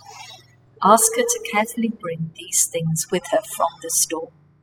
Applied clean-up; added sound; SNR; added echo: classical method spectral subtraction.